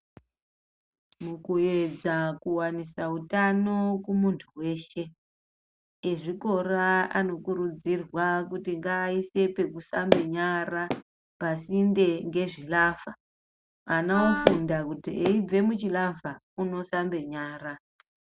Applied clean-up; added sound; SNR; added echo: none; Wind instrument, woodwind instrument + Walk, footsteps; 4 dB; none.